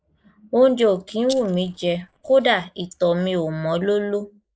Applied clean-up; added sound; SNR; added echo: neural mask model Resemble Enhance denoiser.